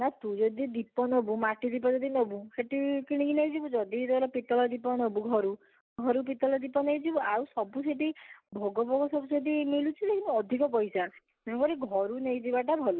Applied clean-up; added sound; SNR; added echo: neural mask model Resemble Enhance denoiser.